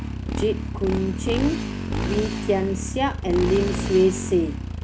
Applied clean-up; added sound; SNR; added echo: none; Motorcycle; 3 dB; none.